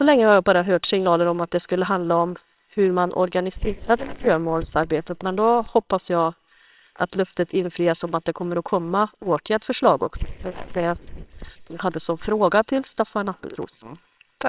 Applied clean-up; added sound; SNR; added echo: neural separator model SepFormer WHAMR!.